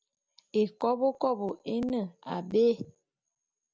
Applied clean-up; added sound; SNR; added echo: none; none; none; none.